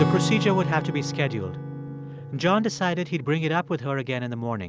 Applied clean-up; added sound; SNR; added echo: none; Acoustic guitar / Strum; 5 dB; none.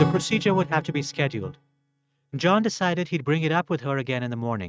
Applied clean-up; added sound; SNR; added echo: neural mask model RNNoise.